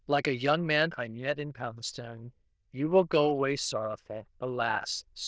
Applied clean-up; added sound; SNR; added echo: neural diffusion model UNIVERSE++.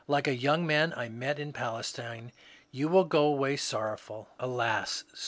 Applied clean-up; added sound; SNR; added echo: none; none; none; none.